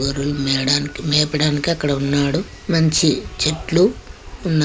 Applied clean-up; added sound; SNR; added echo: none; Bicycle; 17 dB; none.